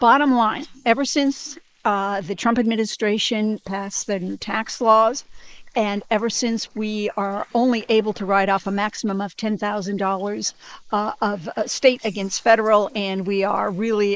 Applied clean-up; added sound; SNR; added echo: neural mask model Resemble Enhance denoiser.